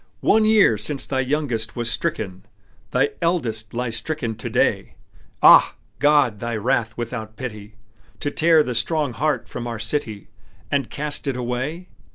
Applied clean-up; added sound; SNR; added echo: none; none; none; none.